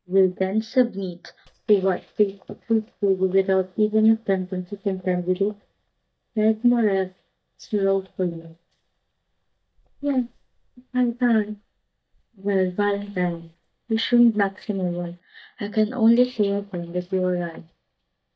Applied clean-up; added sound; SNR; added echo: neural mask model DeepFilterNet 3.